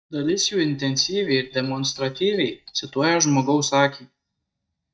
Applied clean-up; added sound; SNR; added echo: neural mask model DeepFilterNet 3.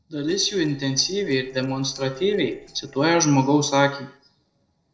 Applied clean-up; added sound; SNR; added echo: neural separator model SepFormer DNS4.